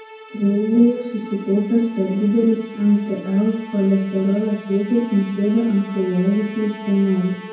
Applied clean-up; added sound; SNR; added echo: none; Musical instrument; 19 dB; reverberation time 0.9 s.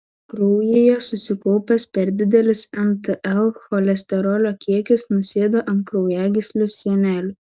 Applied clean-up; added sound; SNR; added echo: none; none; none; none.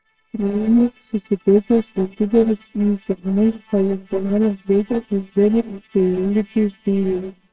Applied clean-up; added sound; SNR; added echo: neural separator model SepFormer WHAMR!.